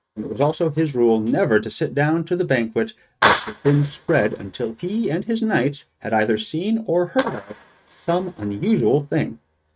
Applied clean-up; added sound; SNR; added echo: neural mask model RNNoise.